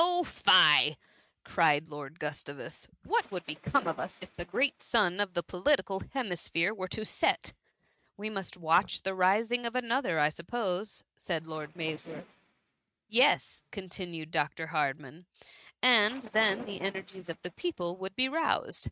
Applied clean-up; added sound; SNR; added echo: neural mask model RNNoise.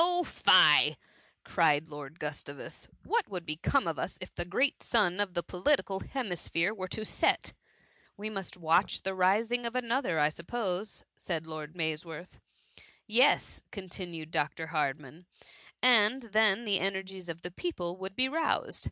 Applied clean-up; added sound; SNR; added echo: none; none; none; none.